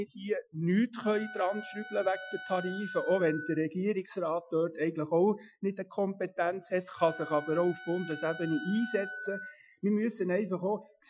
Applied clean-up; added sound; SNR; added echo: classical method Wiener filter.